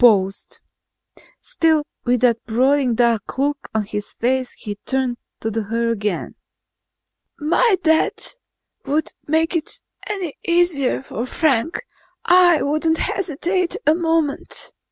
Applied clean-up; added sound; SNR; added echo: none; none; none; none.